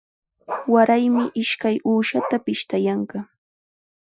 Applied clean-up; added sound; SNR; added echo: classical method Wiener filter.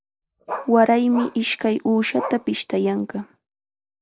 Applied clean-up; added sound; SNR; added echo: none; Bark; 13 dB; none.